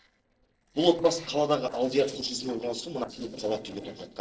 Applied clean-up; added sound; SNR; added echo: neural separator model SepFormer DNS4.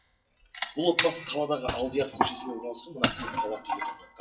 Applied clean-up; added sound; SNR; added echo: classical method WPE with log-MMSE.